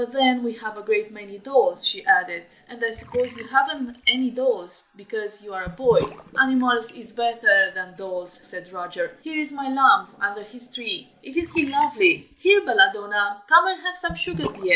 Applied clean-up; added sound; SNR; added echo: none; Bathtub (filling or washing) / Sink (filling or washing); 19 dB; none.